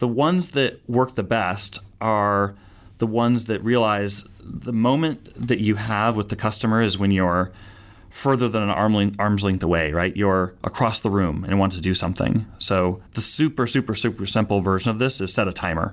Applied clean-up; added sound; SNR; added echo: none; none; none; none.